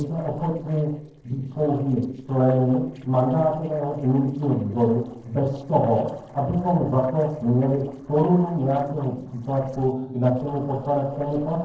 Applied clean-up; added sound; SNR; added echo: neural separator model SepFormer DNS4.